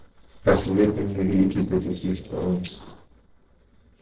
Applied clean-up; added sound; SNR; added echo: neural separator model SepFormer DNS4.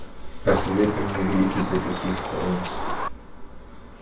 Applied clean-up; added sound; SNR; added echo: none; Chicken, rooster; 5 dB; reverberation time 0.3 s.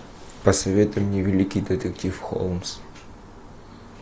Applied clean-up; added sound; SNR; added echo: none; none; none; none.